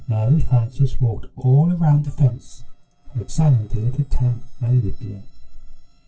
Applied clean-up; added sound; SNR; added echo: neural separator model SepFormer DNS4.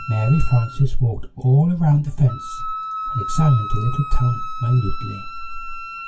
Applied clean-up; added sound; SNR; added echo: none; Wind instrument, woodwind instrument; 12 dB; reverberation time 0.1 s.